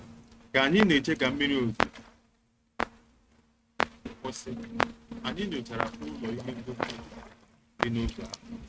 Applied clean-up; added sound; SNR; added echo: neural mask model RNNoise.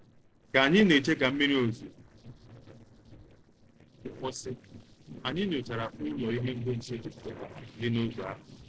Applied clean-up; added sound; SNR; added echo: neural separator model SepFormer DNS4.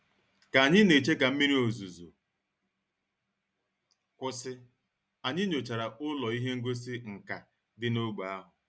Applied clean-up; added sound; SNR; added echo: none; none; none; none.